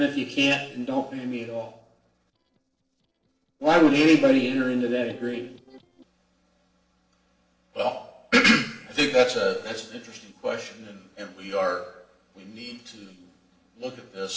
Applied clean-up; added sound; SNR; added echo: neural separator model SepFormer DNS4.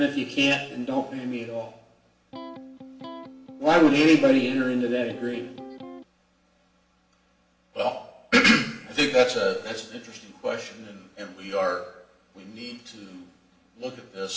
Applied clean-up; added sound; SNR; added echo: none; Electric guitar; 15 dB; reverberation time 0.8 s.